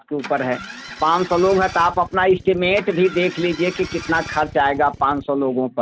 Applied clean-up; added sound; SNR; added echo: none; Engine starting + Drill; 15 dB; none.